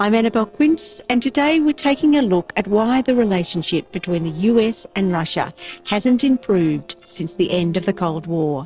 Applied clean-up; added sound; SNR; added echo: neural separator model SepFormer DNS4.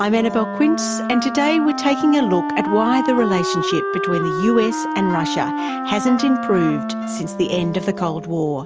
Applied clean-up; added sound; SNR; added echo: none; Wind instrument, woodwind instrument; 5 dB; none.